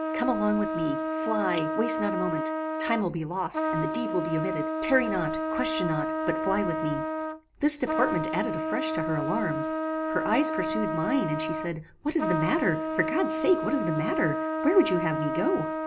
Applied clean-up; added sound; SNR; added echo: none; Trumpet; 2 dB; none.